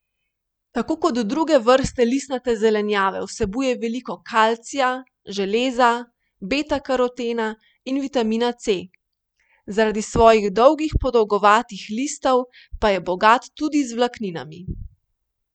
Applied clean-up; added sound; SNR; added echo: none; none; none; none.